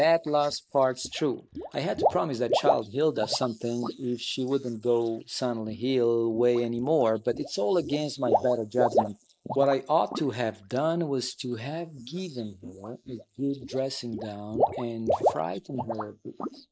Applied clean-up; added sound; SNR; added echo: neural mask model Resemble Enhance denoiser.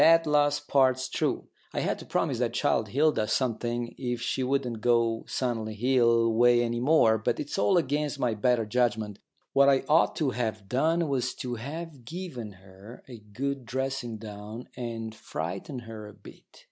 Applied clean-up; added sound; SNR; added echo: none; none; none; none.